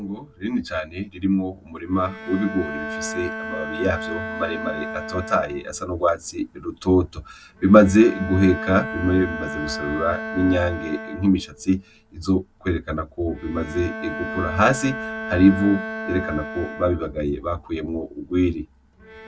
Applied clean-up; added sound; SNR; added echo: none; Bowed string instrument; 11 dB; none.